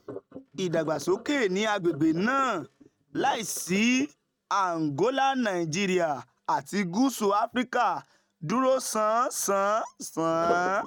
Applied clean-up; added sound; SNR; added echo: neural mask model RNNoise.